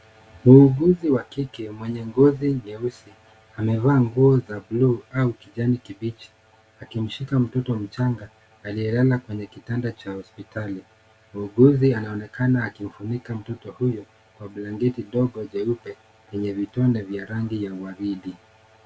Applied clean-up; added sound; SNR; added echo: none; none; none; none.